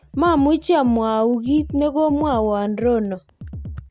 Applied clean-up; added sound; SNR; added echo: none; Drum kit; 16 dB; none.